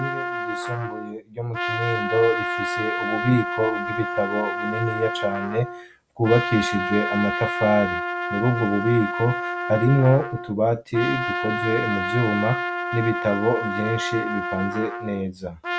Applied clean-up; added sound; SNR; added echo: none; Trumpet; 4 dB; none.